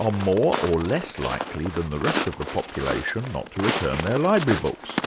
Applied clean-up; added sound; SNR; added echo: none; Walk, footsteps; 5 dB; none.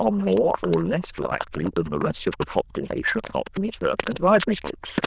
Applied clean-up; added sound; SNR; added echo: neural diffusion model UNIVERSE++.